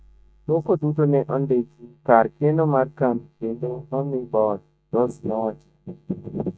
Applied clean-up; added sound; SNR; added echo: neural mask model DeepFilterNet 3.